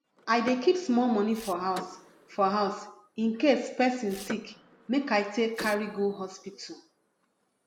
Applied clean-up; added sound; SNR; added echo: none; Tearing + Door / Car; 18 dB; none.